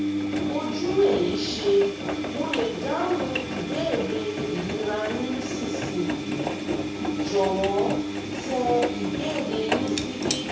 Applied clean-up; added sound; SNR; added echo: none; Engine; 1 dB; reverberation time 0.6 s.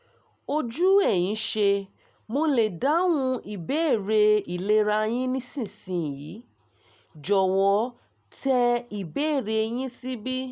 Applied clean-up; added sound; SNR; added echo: none; none; none; none.